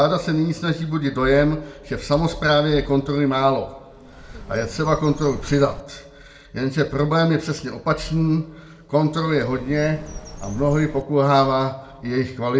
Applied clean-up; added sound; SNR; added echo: none; Bird; 15 dB; reverberation time 0.4 s.